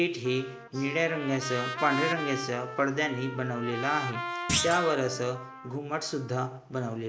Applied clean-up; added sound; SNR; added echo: none; Trumpet + Thump, thud; 6 dB; none.